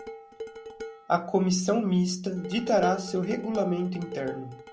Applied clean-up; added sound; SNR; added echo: none; Dishes, pots, and pans; 13 dB; none.